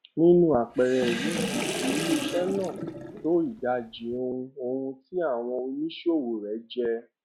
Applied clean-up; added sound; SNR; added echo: none; Sink (filling or washing) / Water; 6 dB; none.